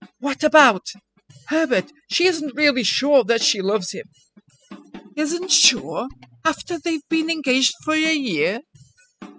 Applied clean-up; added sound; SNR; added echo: classical method spectral subtraction.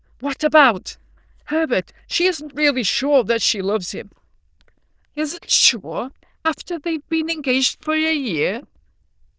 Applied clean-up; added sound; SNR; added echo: neural diffusion model UNIVERSE++.